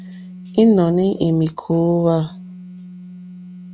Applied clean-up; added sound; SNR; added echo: none; Telephone; 18 dB; none.